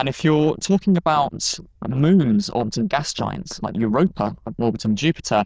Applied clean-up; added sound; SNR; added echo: neural diffusion model UNIVERSE++.